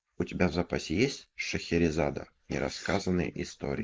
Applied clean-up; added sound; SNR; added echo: neural mask model Resemble Enhance denoiser.